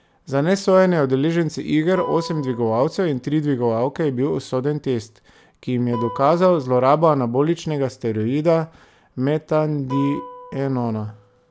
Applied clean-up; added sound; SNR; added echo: none; Guitar; 19 dB; none.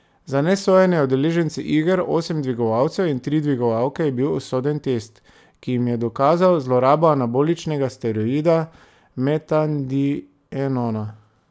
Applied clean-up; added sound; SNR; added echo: none; none; none; none.